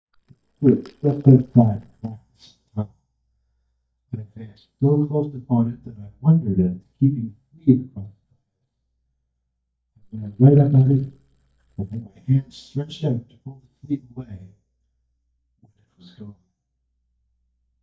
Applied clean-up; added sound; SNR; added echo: neural mask model DeepFilterNet 3.